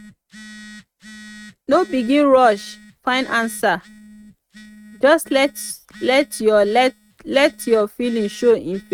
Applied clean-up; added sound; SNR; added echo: neural mask model RNNoise.